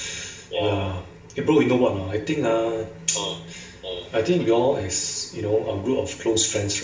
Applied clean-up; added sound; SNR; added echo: none; none; none; reverberation time 0.6 s.